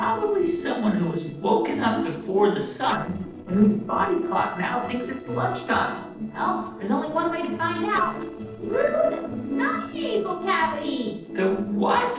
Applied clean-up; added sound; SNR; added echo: neural separator model SepFormer DNS4.